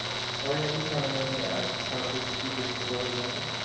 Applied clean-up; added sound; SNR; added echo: none; Tools; -2 dB; reverberation time 1.2 s.